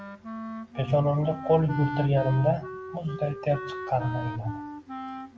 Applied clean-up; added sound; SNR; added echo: none; Wind instrument, woodwind instrument; 10 dB; none.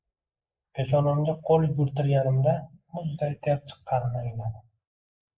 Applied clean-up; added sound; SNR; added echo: neural mask model Resemble Enhance denoiser.